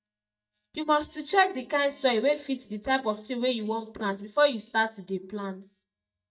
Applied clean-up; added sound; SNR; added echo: neural mask model DeepFilterNet 3.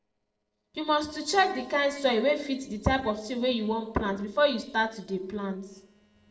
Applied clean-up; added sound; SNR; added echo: neural separator model SepFormer DNS4.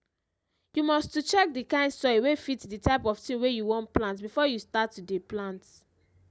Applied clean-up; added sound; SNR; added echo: none; none; none; none.